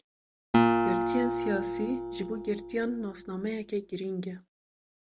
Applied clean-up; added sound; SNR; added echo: none; Acoustic guitar; -3 dB; none.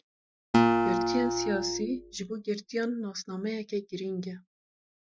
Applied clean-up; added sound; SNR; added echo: classical method Wiener filter.